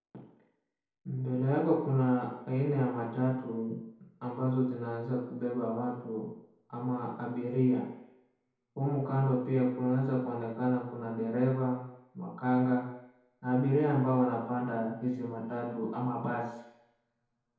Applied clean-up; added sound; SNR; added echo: none; none; none; reverberation time 2.0 s.